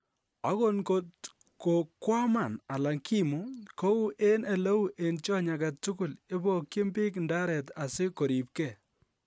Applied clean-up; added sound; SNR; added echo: none; none; none; none.